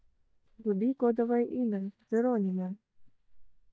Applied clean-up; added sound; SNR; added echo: neural mask model DeepFilterNet 3.